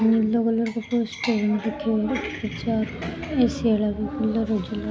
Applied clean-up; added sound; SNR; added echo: none; none; none; none.